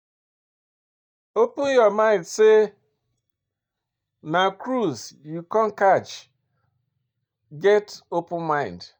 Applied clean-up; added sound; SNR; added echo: neural mask model DeepFilterNet 3.